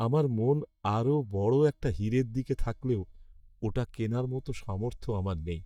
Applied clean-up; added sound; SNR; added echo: neural mask model DeepFilterNet 3.